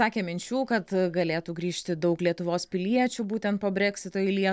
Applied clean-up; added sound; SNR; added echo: none; none; none; none.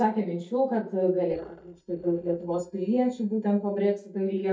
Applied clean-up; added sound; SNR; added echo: neural mask model DeepFilterNet 3.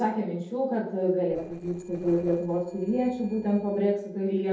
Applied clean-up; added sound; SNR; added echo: neural separator model SepFormer DNS4.